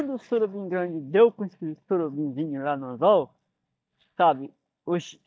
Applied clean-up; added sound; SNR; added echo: neural mask model DeepFilterNet 3.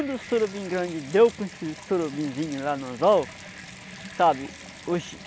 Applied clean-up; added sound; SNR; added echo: none; Bathtub (filling or washing) / Water tap, faucet; 16 dB; none.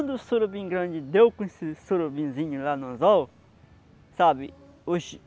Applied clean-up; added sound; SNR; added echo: none; none; none; none.